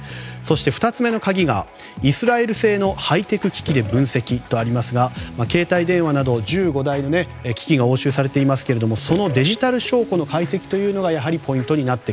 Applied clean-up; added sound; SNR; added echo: none; Burping, eructation; 19 dB; none.